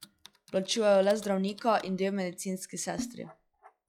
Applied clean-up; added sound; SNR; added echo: classical method log-MMSE.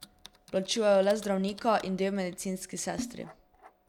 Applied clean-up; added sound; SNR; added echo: none; Typing; 18 dB; none.